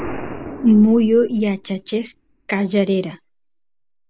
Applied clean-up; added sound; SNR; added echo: none; Explosion; 15 dB; none.